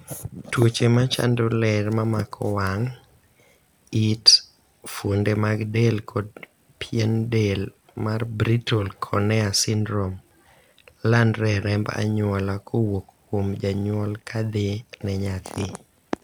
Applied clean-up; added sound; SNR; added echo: none; none; none; none.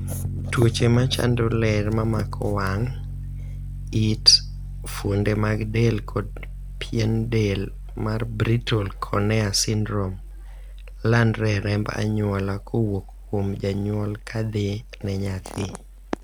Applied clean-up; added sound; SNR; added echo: none; Piano; 10 dB; none.